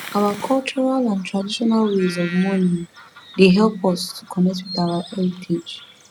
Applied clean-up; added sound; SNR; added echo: none; Bird vocalization, bird call, bird song; 18 dB; none.